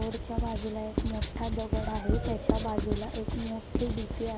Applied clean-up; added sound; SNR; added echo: none; Writing; -3 dB; none.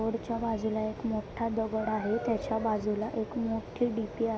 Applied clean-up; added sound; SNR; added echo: none; none; none; none.